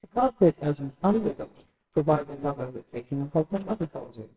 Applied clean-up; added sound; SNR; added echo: neural separator model SepFormer WHAMR!.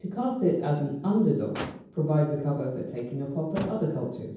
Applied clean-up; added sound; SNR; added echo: none; Motor vehicle (road); 14 dB; reverberation time 0.9 s.